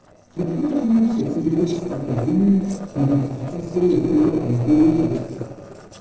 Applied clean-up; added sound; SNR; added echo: neural separator model SepFormer DNS4.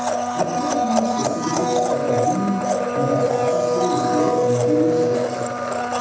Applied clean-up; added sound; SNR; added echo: none; Domestic sounds, home sounds; -5 dB; reverberation time 1.2 s.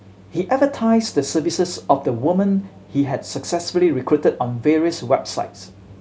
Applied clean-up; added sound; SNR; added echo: none; none; none; none.